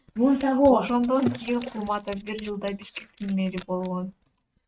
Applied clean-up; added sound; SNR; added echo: neural mask model RNNoise.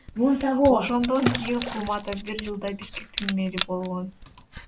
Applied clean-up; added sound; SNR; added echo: none; Camera + Water / Splash, splatter; 9 dB; none.